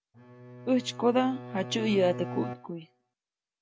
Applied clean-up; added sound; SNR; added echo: none; Bowed string instrument; 11 dB; none.